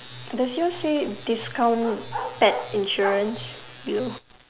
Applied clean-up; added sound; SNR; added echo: none; Bark; 10 dB; none.